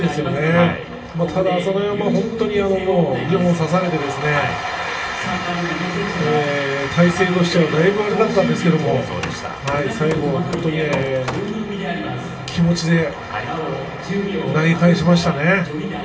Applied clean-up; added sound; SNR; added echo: none; Hammer; 13 dB; reverberation time 0.2 s.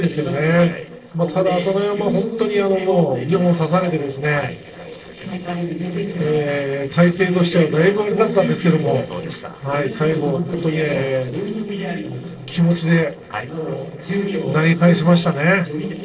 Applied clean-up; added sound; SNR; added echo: neural separator model SepFormer DNS4.